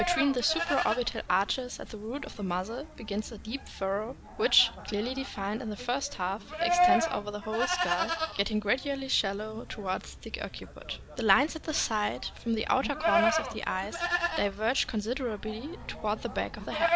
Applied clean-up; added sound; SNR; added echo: none; Livestock, farm animals, working animals; 3 dB; none.